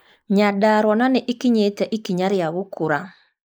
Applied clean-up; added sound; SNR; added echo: neural mask model Resemble Enhance denoiser.